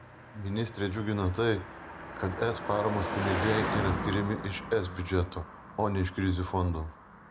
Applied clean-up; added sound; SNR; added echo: none; Car passing by; 7 dB; none.